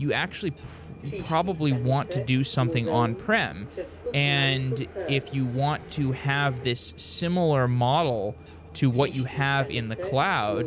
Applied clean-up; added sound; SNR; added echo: none; Subway, metro, underground; 11 dB; none.